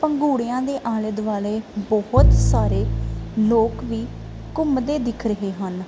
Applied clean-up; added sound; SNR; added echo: none; Bowed string instrument; -2 dB; none.